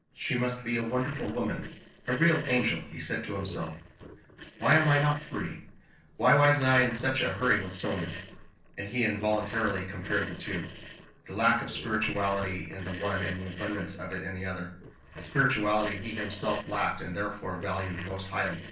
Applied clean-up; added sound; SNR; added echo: neural separator model SepFormer DNS4.